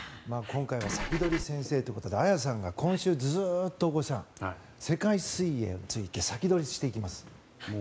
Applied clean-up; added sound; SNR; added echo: none; Engine / Car; 4 dB; none.